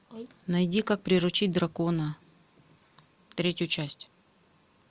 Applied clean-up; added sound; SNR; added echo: none; none; none; none.